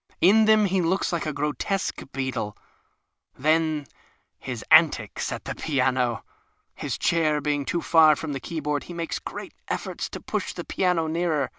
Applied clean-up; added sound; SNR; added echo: none; none; none; none.